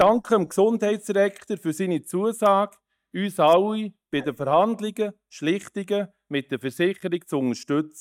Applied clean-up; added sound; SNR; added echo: neural mask model DeepFilterNet 3.